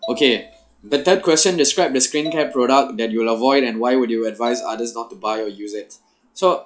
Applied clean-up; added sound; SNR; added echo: classical method log-MMSE.